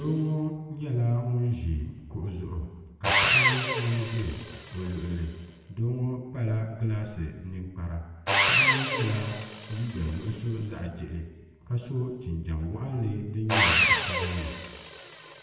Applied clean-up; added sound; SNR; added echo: none; Sawing; 0 dB; reverberation time 1.2 s.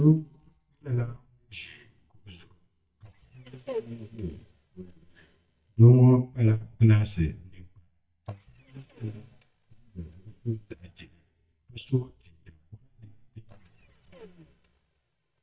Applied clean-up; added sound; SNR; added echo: neural mask model DeepFilterNet 3.